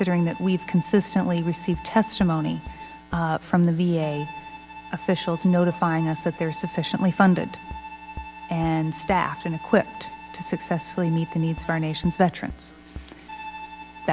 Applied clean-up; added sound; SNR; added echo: none; Bowed string instrument + Bass drum; 15 dB; none.